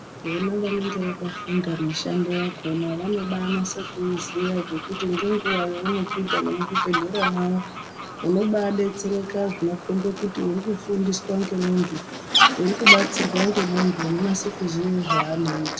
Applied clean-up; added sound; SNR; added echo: none; Fowl; 3 dB; reverberation time 1.1 s.